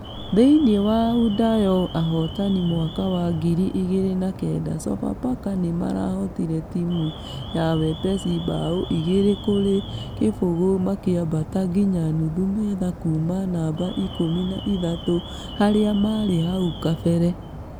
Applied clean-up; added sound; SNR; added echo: none; Alarm; 13 dB; none.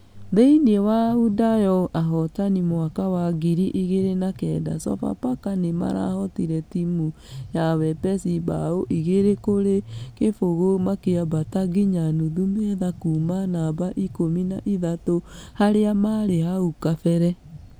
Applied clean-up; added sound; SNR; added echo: none; none; none; none.